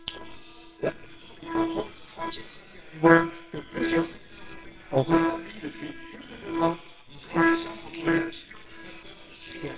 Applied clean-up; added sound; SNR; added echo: neural separator model SepFormer WHAMR!.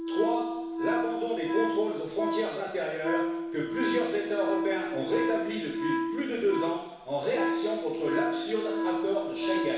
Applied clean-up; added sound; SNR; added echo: none; Wind instrument, woodwind instrument; 0 dB; reverberation time 1.1 s.